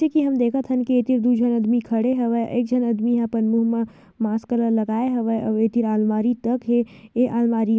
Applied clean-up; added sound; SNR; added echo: none; none; none; none.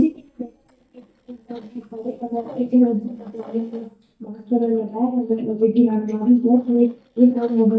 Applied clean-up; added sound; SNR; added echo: neural mask model DeepFilterNet 3.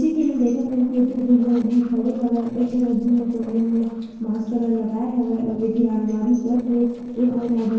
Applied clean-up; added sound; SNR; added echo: neural separator model SepFormer DNS4.